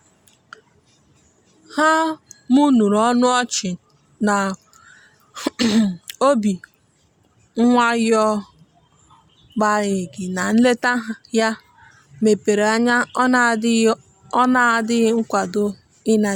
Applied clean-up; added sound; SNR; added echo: none; none; none; none.